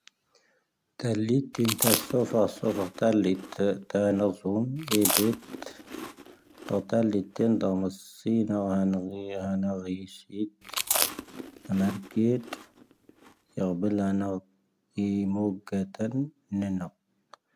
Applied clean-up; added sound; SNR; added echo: none; Chewing, mastication; 6 dB; none.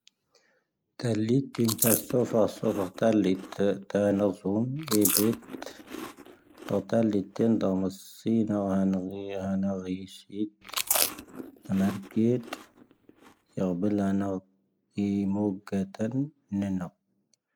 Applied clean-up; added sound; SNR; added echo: neural mask model Resemble Enhance denoiser.